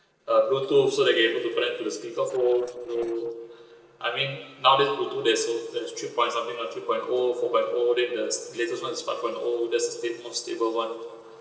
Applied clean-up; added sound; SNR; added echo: neural separator model SepFormer DNS4.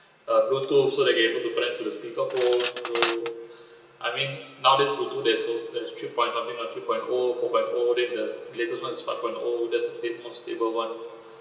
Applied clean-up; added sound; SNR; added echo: none; Cutlery, silverware; 4 dB; reverberation time 2.8 s.